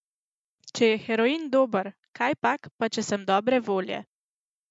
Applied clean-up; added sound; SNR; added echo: none; none; none; none.